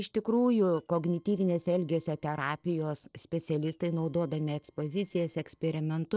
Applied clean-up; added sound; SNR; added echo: neural separator model SepFormer DNS4.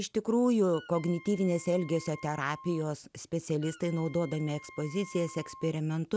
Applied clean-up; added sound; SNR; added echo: none; Wind instrument, woodwind instrument; 20 dB; none.